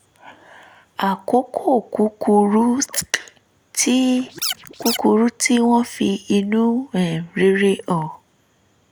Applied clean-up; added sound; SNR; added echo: none; Scratching (performance technique); 7 dB; none.